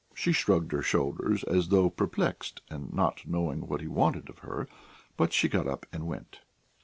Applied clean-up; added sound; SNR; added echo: none; none; none; none.